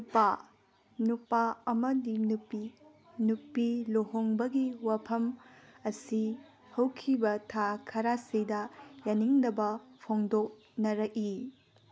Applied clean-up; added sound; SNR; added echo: none; none; none; none.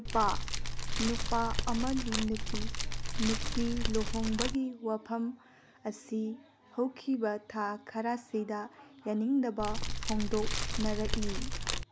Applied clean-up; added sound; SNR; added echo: none; Fire; -3 dB; none.